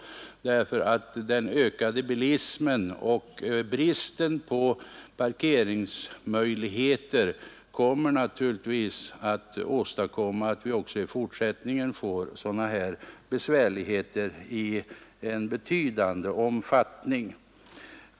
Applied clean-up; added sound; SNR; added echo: none; none; none; none.